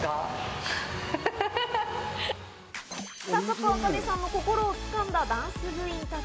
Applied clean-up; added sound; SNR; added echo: none; none; none; none.